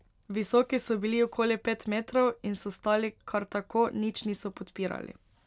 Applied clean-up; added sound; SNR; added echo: none; none; none; none.